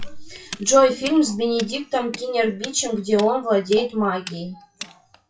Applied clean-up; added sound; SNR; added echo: classical method WPE with log-MMSE.